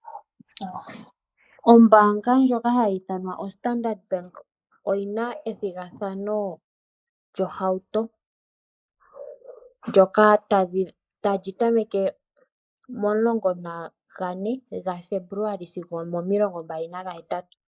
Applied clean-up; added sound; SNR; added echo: neural mask model Resemble Enhance denoiser.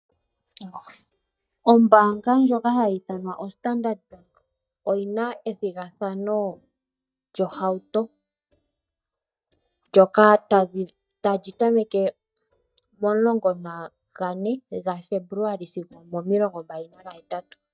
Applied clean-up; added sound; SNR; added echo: neural mask model DeepFilterNet 3.